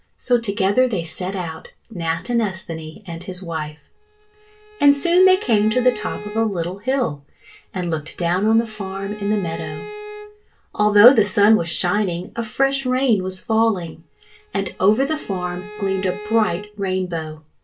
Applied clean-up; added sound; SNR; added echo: none; Bowed string instrument; 15 dB; reverberation time 0.2 s.